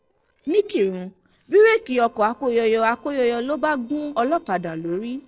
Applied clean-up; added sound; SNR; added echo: neural separator model SepFormer DNS4.